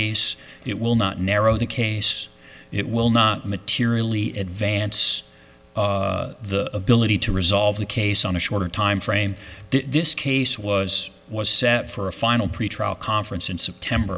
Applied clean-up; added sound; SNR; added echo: none; none; none; none.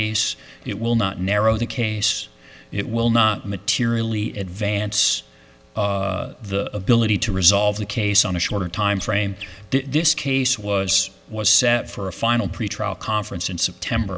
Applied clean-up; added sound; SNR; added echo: none; Chirp, tweet; 20 dB; none.